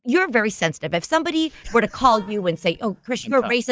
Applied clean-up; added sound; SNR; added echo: neural mask model DeepFilterNet 3.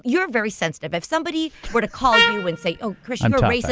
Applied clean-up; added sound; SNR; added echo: none; Trumpet; 1 dB; none.